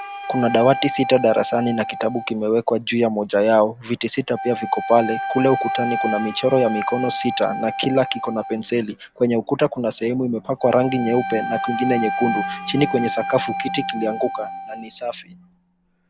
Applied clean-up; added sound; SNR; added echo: none; Wind instrument, woodwind instrument; 8 dB; none.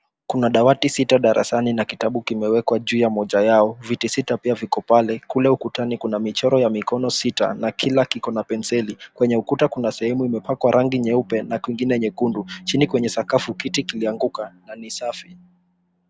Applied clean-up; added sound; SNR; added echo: none; none; none; none.